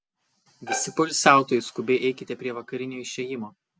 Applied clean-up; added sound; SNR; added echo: none; Bowed string instrument; 11 dB; none.